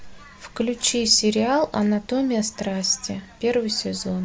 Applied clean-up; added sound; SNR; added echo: none; none; none; none.